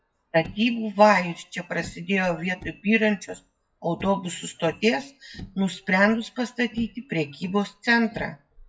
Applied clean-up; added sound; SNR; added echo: classical method WPE with log-MMSE.